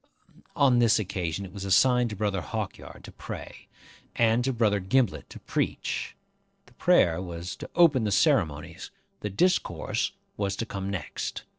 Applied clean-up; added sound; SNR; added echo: neural separator model SepFormer DNS4.